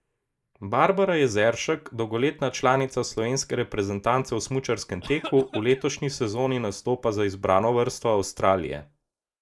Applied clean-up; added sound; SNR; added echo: neural mask model Resemble Enhance denoiser.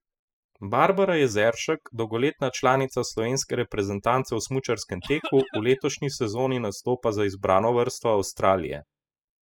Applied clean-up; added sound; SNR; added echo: classical method spectral subtraction.